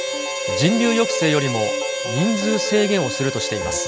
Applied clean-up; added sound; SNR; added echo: none; Harmonica; 4 dB; none.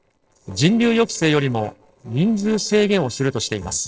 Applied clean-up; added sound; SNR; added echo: neural separator model SepFormer DNS4.